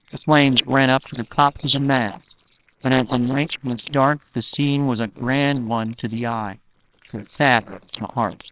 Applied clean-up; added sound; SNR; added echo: neural separator model SepFormer WHAMR!.